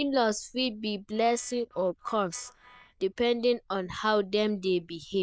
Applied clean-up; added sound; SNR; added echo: neural diffusion model UNIVERSE++.